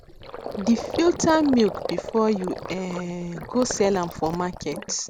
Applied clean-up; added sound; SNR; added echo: none; Gurgling; 10 dB; none.